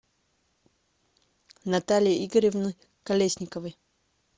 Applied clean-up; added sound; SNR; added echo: none; none; none; none.